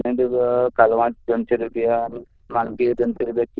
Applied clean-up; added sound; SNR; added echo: neural diffusion model UNIVERSE++.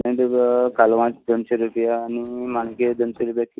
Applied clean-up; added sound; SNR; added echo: neural mask model DeepFilterNet 3.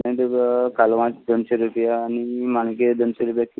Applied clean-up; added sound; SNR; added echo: neural mask model Resemble Enhance denoiser.